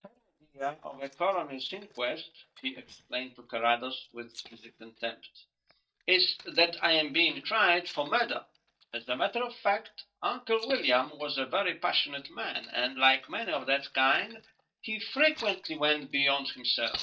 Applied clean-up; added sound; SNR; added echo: neural mask model DeepFilterNet 3.